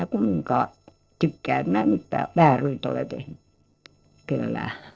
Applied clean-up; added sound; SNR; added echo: neural separator model SepFormer DNS4.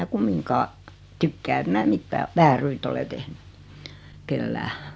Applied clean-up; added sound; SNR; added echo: none; none; none; none.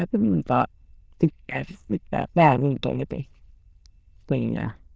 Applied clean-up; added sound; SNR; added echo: neural diffusion model UNIVERSE++.